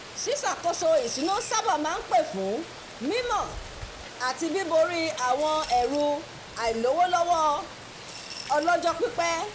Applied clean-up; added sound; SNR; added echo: none; Rain + Coin (dropping) / Glass; 14 dB; none.